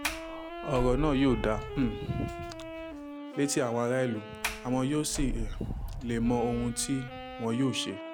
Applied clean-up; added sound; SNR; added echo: none; Sliding door + Wind instrument, woodwind instrument; 6 dB; none.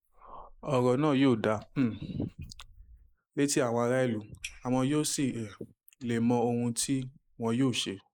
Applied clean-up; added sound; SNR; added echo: neural mask model Resemble Enhance denoiser.